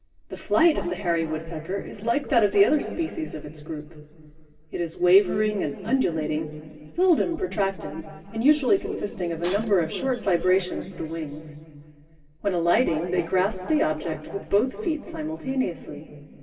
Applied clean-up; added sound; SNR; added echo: none; Shatter; 17 dB; reverberation time 2.4 s.